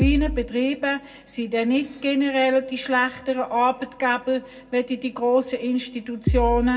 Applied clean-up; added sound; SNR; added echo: none; Bass drum; 0 dB; reverberation time 0.3 s.